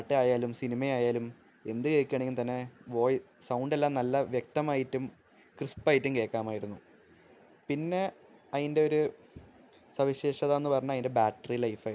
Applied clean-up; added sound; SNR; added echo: none; none; none; none.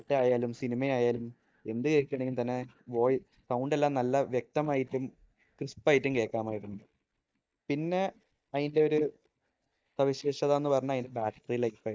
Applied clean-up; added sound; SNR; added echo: neural mask model DeepFilterNet 3.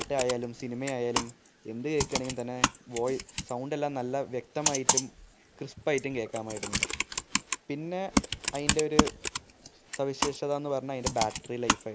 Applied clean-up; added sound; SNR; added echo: none; Computer keyboard; 0 dB; none.